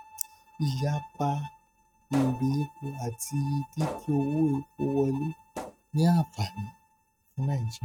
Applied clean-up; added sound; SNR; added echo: neural mask model RNNoise.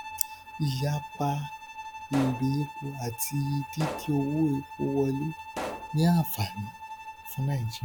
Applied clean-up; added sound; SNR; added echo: none; Explosion + Bowed string instrument; 11 dB; none.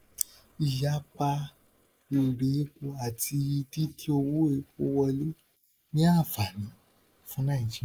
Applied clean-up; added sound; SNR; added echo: neural mask model Resemble Enhance denoiser.